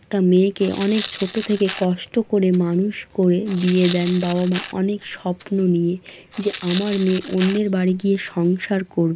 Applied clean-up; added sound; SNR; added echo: none; Tearing; 16 dB; none.